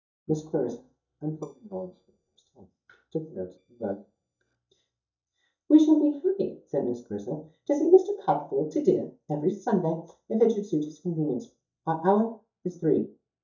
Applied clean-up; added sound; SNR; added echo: neural mask model DeepFilterNet 3.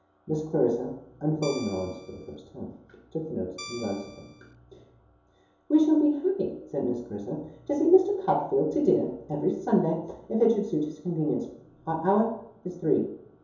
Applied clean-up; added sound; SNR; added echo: none; Guitar; 17 dB; reverberation time 2.8 s.